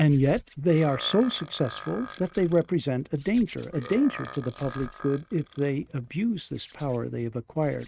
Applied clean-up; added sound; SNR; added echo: neural mask model RNNoise.